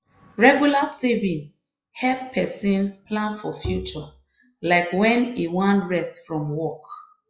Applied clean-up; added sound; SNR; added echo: classical method log-MMSE.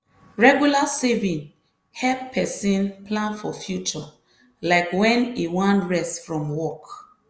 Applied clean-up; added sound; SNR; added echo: none; none; none; none.